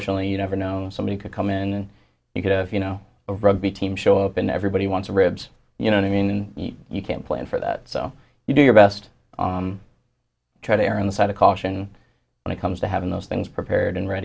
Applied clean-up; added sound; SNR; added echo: none; none; none; none.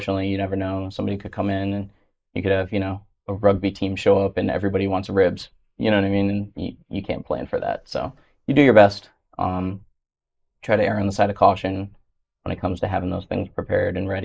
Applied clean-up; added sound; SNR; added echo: neural mask model Resemble Enhance denoiser.